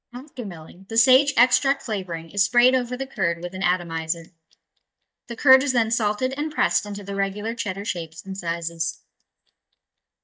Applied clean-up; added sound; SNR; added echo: neural mask model DeepFilterNet 3.